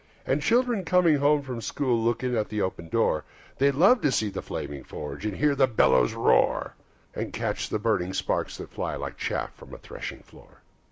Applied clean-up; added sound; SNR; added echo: none; none; none; none.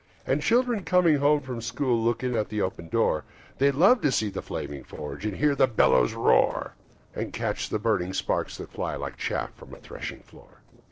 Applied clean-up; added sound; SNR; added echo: neural separator model SepFormer DNS4.